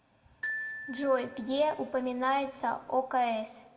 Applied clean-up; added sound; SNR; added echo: none; Glockenspiel; 10 dB; reverberation time 1.1 s.